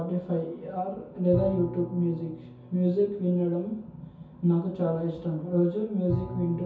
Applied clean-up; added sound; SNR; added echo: none; Bowed string instrument; 12 dB; reverberation time 0.6 s.